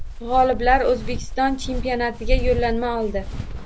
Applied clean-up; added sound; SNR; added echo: none; Walk, footsteps; 4 dB; none.